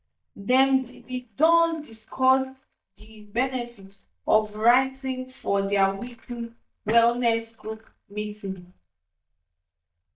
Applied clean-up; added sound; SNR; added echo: neural mask model DeepFilterNet 3.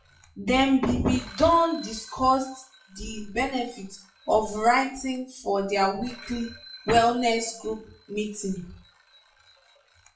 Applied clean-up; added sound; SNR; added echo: classical method WPE with log-MMSE.